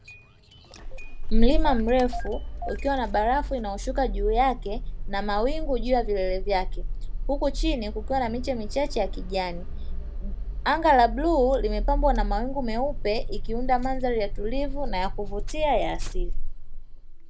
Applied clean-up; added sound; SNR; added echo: none; Engine starting / Car; 0 dB; none.